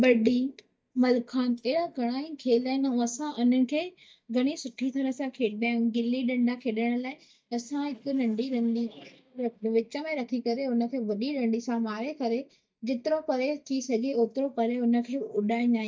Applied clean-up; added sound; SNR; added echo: neural mask model DeepFilterNet 3.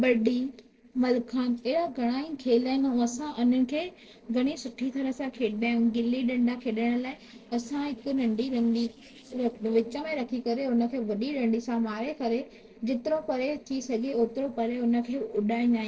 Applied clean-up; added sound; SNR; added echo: neural separator model SepFormer DNS4.